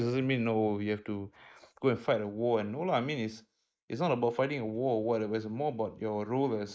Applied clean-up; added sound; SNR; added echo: neural mask model Resemble Enhance denoiser.